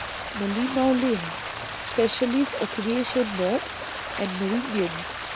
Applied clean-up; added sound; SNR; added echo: none; Stream; 7 dB; none.